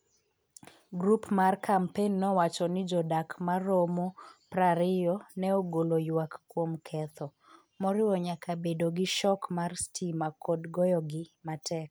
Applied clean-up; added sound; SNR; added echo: none; none; none; none.